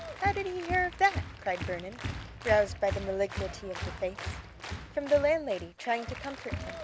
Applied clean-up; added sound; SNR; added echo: none; Applause; 8 dB; none.